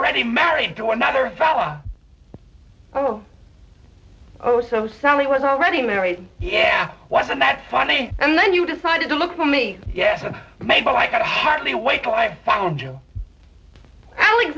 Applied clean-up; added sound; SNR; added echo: none; none; none; none.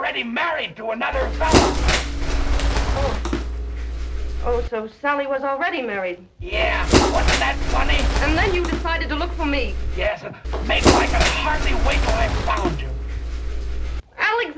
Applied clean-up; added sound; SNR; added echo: none; Bird; -5 dB; none.